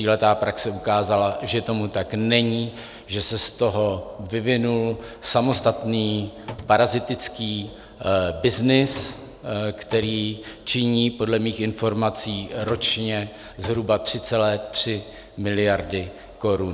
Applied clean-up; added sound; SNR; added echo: none; Drawer open or close; 17 dB; none.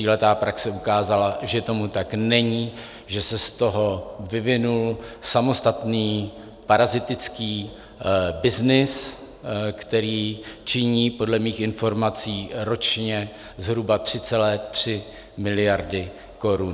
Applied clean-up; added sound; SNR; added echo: none; none; none; none.